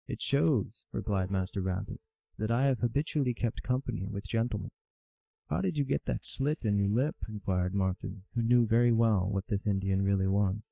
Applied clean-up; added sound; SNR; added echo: neural mask model DeepFilterNet 3.